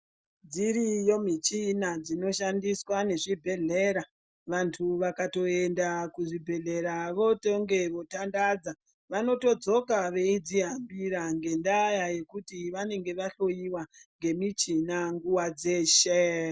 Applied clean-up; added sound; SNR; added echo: none; none; none; none.